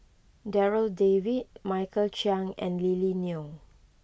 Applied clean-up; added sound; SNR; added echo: none; none; none; none.